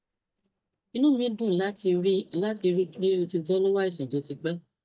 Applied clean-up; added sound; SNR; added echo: neural mask model DeepFilterNet 3.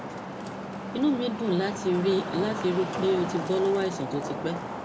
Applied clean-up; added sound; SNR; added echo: none; Traffic noise, roadway noise; 6 dB; reverberation time 0.3 s.